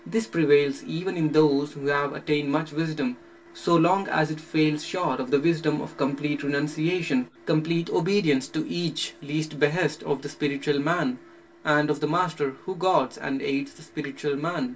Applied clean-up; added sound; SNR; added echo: none; none; none; reverberation time 0.1 s.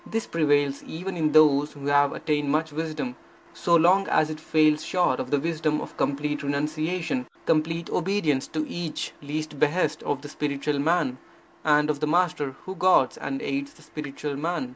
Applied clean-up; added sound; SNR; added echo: none; none; none; none.